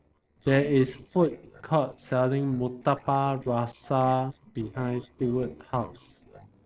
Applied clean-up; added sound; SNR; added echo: neural separator model SepFormer DNS4.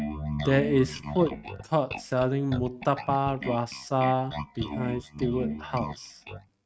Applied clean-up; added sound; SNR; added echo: neural mask model RNNoise.